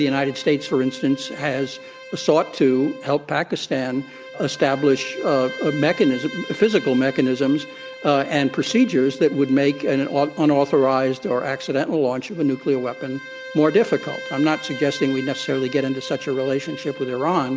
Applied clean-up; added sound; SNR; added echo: none; Bowed string instrument; 16 dB; none.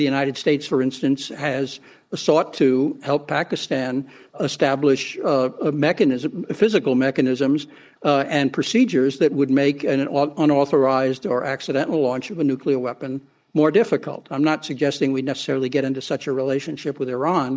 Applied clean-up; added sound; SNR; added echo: neural mask model Resemble Enhance denoiser.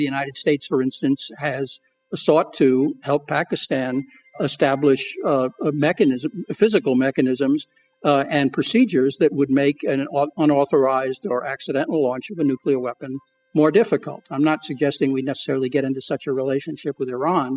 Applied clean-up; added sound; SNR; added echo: classical method spectral subtraction.